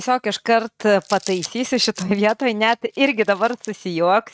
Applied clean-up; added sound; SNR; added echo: neural mask model RNNoise.